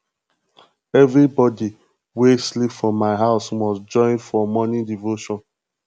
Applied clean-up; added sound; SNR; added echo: none; none; none; none.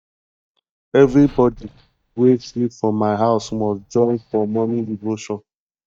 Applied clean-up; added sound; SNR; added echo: neural mask model DeepFilterNet 3.